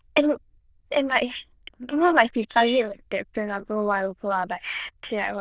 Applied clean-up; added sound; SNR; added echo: neural diffusion model UNIVERSE++.